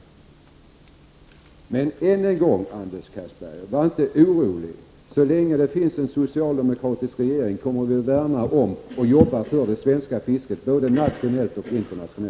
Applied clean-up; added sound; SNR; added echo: none; none; none; none.